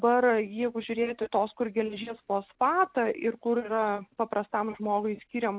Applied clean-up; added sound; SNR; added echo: none; none; none; none.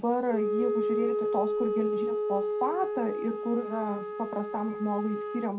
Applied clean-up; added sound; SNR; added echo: none; Wind instrument, woodwind instrument; 0 dB; reverberation time 0.2 s.